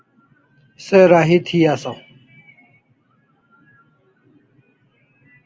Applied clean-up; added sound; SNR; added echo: none; none; none; none.